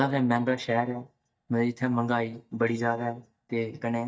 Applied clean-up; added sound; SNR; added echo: neural mask model DeepFilterNet 3.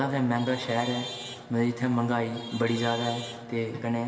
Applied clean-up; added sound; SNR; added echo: none; Traffic noise, roadway noise / Vehicle horn, car horn, honking; 14 dB; reverberation time 2.3 s.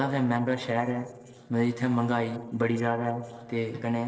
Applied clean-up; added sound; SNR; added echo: neural separator model SepFormer DNS4.